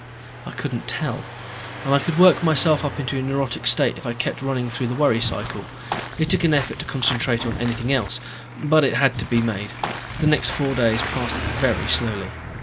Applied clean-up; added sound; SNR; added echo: none; Traffic noise, roadway noise + Walk, footsteps / Bird vocalization, bird call, bird song; 10 dB; none.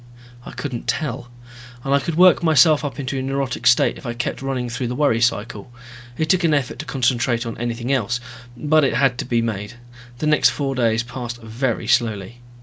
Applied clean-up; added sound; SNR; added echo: none; none; none; none.